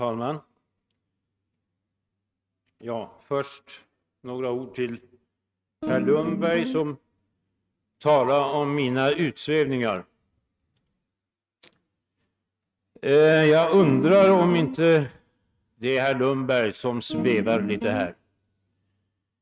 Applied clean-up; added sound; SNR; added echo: neural mask model RNNoise.